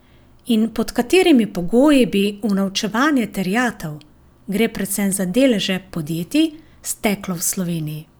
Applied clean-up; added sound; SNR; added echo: none; none; none; none.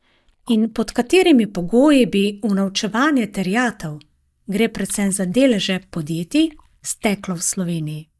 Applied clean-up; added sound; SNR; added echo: neural mask model DeepFilterNet 3.